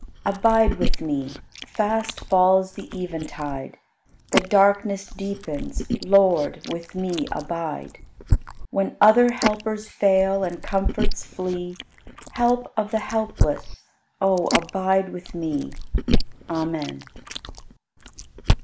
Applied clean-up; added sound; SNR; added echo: neural mask model Resemble Enhance denoiser.